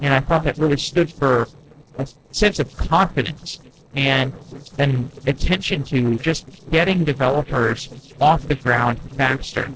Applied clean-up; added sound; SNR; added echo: neural separator model SepFormer DNS4.